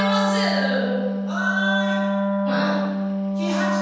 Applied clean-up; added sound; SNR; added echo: none; Wind instrument, woodwind instrument; -4 dB; reverberation time 1.2 s.